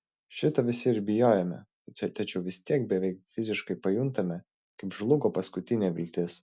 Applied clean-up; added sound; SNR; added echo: none; none; none; none.